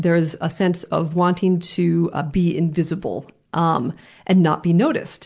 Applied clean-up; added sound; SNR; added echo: none; none; none; none.